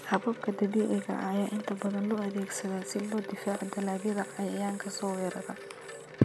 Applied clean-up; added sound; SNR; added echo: none; Wind chime; 14 dB; none.